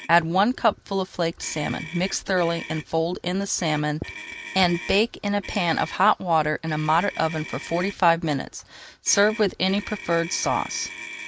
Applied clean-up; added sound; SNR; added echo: none; Motor vehicle (road); 16 dB; none.